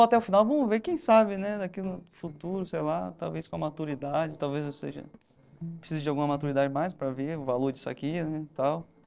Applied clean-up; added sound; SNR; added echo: neural separator model SepFormer DNS4.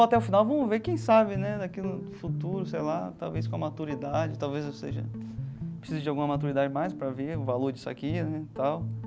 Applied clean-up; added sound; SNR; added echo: none; Guitar; 8 dB; none.